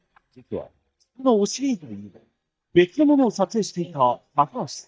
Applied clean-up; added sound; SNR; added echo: neural mask model DeepFilterNet 3.